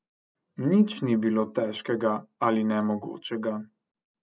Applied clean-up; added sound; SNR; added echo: none; none; none; none.